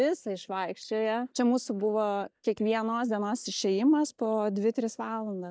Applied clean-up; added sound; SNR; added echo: neural mask model DeepFilterNet 3.